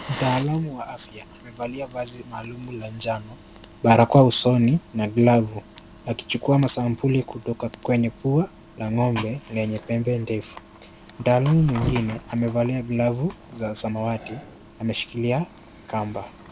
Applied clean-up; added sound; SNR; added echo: none; Fire; 16 dB; none.